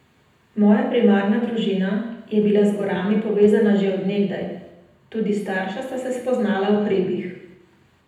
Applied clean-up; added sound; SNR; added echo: none; none; none; reverberation time 0.8 s.